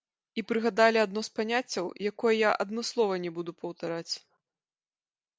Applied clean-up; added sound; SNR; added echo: none; none; none; none.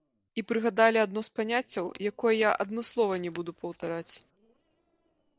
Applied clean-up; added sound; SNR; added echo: neural separator model SepFormer DNS4.